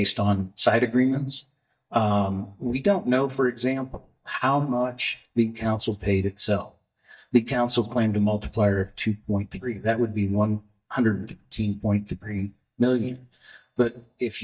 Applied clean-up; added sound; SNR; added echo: neural mask model DeepFilterNet 3.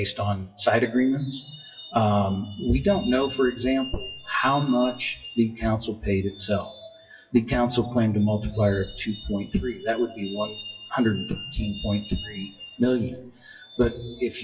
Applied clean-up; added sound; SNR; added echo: classical method WPE with log-MMSE.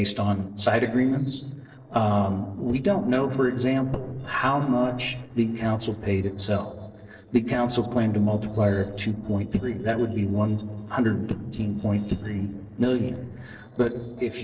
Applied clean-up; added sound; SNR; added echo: neural separator model SepFormer DNS4.